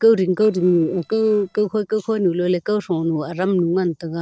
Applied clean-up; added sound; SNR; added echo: neural separator model SepFormer DNS4.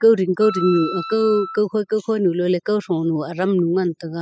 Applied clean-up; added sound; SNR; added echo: classical method spectral subtraction.